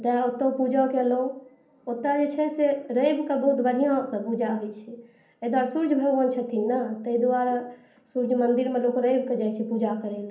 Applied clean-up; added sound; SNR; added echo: none; none; none; reverberation time 0.6 s.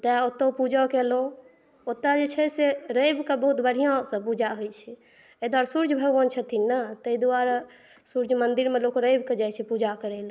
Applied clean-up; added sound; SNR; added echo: none; none; none; none.